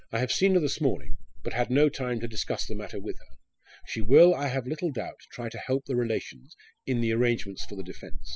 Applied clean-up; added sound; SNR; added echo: classical method spectral subtraction.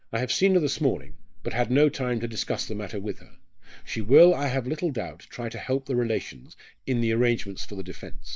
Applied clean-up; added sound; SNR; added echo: neural mask model DeepFilterNet 3.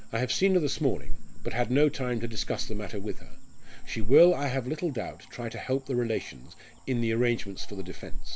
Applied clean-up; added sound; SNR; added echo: none; Cricket / Frog; -1 dB; none.